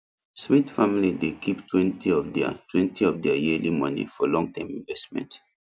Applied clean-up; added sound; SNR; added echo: none; none; none; none.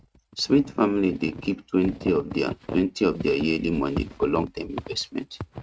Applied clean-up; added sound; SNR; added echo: neural mask model RNNoise.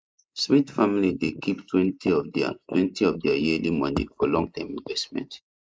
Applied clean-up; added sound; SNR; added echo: neural mask model Resemble Enhance denoiser.